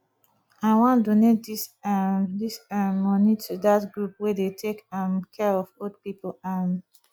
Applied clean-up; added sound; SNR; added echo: none; none; none; none.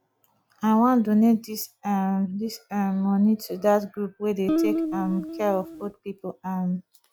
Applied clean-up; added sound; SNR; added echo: none; Guitar; 3 dB; none.